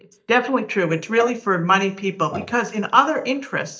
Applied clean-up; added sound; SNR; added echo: neural mask model DeepFilterNet 3.